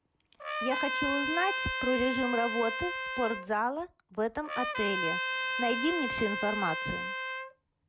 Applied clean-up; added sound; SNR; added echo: none; Trumpet; 1 dB; none.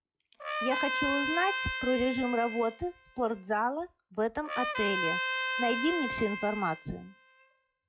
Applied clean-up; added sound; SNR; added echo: classical method log-MMSE.